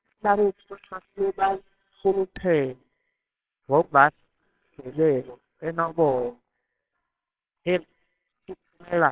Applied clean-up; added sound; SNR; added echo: neural separator model SepFormer WHAMR!.